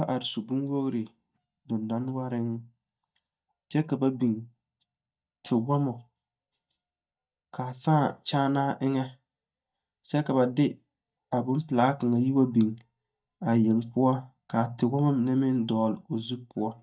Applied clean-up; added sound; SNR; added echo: neural mask model DeepFilterNet 3.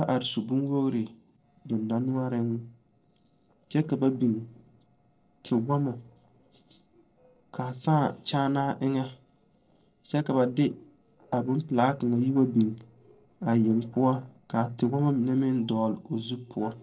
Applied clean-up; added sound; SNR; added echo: neural separator model SepFormer DNS4.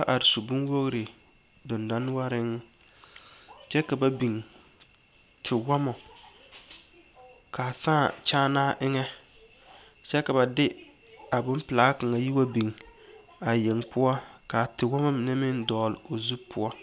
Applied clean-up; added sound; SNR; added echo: none; none; none; none.